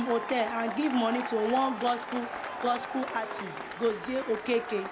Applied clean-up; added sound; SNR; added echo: none; Applause / Cheering; 7 dB; none.